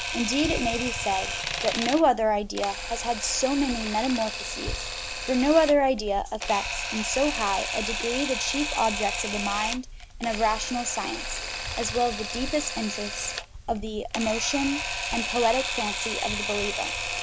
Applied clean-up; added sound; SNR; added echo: none; Camera; 4 dB; none.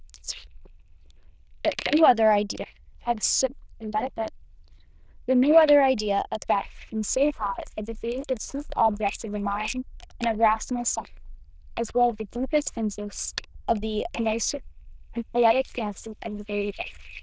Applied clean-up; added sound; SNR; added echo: neural diffusion model UNIVERSE++.